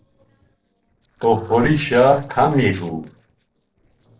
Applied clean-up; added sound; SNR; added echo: neural separator model SepFormer DNS4.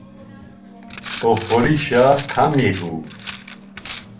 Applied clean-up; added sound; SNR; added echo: none; Coin (dropping); 14 dB; reverberation time 0.2 s.